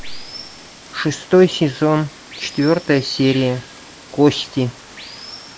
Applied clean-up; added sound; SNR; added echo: none; Water; 18 dB; none.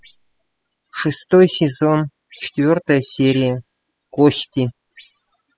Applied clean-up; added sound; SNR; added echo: classical method spectral subtraction.